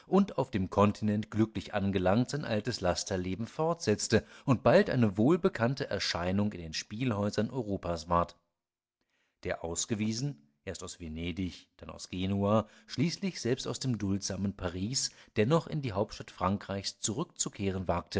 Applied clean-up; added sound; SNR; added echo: none; none; none; none.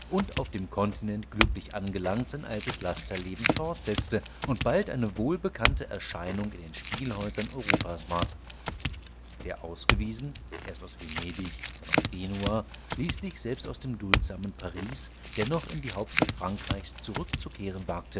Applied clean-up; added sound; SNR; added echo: none; Chink, clink / Domestic sounds, home sounds; 0 dB; none.